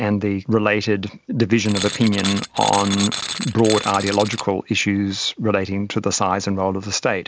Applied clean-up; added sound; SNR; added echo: none; Tools; 7 dB; none.